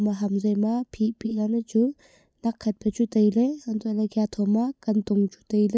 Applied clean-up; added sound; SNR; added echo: none; none; none; none.